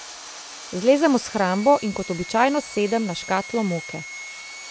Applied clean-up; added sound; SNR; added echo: none; Sawing; 14 dB; none.